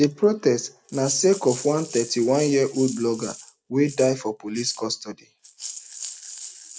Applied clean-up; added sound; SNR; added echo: none; Rattle (instrument); 15 dB; none.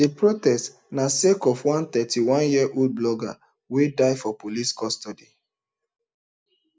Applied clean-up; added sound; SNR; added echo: none; none; none; none.